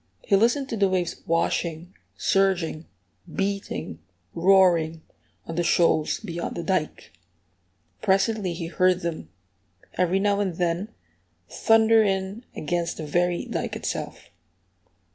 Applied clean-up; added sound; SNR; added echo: none; none; none; none.